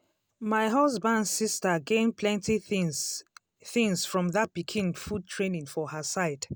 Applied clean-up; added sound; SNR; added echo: none; none; none; none.